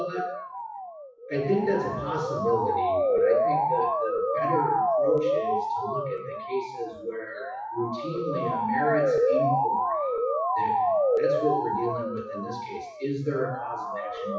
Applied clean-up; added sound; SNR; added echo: classical method WPE with log-MMSE.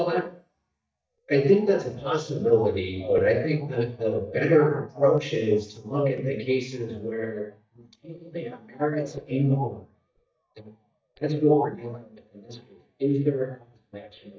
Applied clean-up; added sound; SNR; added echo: neural mask model DeepFilterNet 3.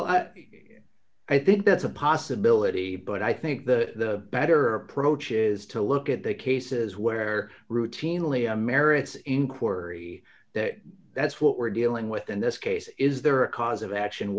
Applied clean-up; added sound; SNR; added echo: none; none; none; none.